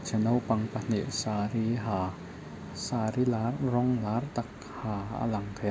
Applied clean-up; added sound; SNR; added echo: none; Church bell / Traffic noise, roadway noise; 18 dB; none.